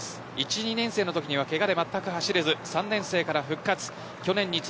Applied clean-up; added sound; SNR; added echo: none; none; none; none.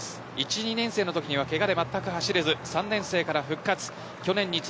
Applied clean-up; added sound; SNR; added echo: none; Guitar; 17 dB; none.